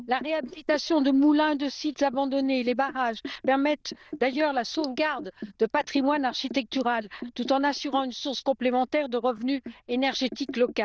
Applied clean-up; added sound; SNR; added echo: neural diffusion model UNIVERSE++.